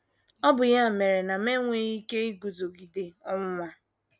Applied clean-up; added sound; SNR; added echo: none; none; none; none.